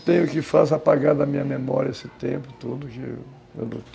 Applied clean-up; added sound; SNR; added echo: none; none; none; none.